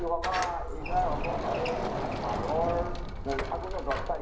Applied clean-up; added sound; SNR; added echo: none; Door; 0 dB; reverberation time 0.9 s.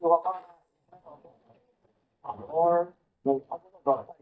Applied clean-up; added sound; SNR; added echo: neural mask model DeepFilterNet 3.